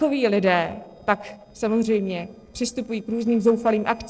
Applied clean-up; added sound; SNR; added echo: neural separator model SepFormer DNS4.